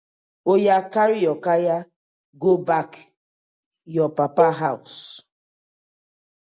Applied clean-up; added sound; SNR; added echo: none; Cowbell; 5 dB; none.